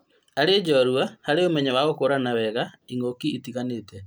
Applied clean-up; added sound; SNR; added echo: none; none; none; none.